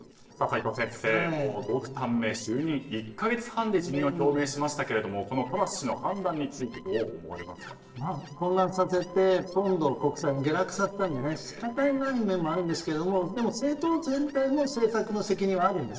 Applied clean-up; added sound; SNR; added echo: neural separator model SepFormer DNS4.